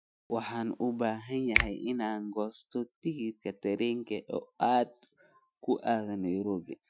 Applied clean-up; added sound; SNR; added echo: classical method Wiener filter.